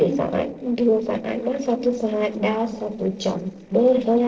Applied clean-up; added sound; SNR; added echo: neural separator model SepFormer DNS4.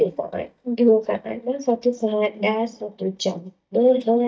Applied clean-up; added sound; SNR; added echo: neural mask model DeepFilterNet 3.